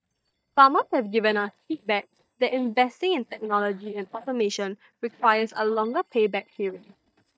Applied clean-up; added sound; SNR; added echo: neural mask model DeepFilterNet 3.